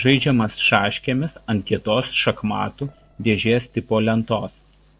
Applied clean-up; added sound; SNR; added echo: neural separator model SepFormer DNS4.